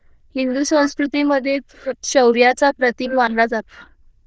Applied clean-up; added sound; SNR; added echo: neural diffusion model UNIVERSE++.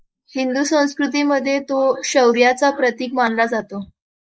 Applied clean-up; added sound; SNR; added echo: neural mask model Resemble Enhance denoiser.